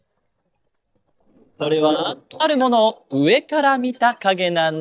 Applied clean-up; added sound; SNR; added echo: neural mask model DeepFilterNet 3.